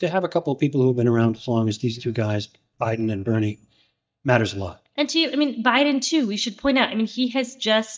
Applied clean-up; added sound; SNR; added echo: neural mask model DeepFilterNet 3.